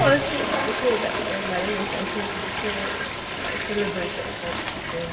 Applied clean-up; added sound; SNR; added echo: none; Toilet flush; 0 dB; reverberation time 2.6 s.